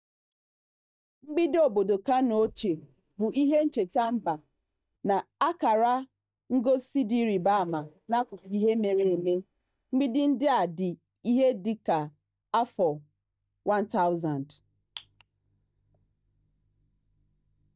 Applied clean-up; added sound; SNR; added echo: neural mask model DeepFilterNet 3.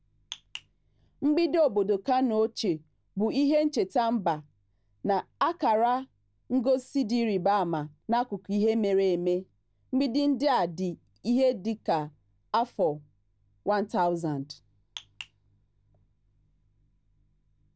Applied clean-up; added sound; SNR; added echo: none; none; none; none.